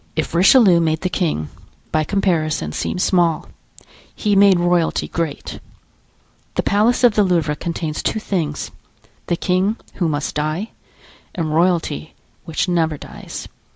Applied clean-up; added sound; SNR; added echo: none; none; none; none.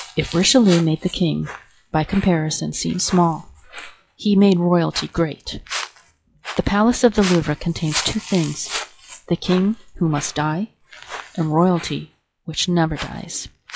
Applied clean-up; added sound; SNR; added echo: classical method log-MMSE.